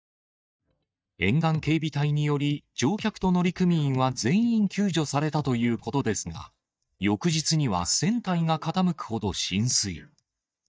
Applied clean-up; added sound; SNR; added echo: neural mask model DeepFilterNet 3.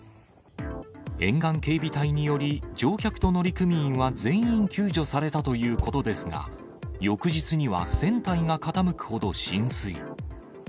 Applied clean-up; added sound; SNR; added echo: none; Bass drum; 11 dB; none.